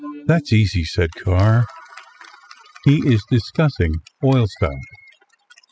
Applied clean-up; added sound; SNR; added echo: classical method spectral subtraction.